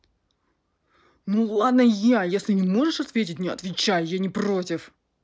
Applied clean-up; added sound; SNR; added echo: none; none; none; none.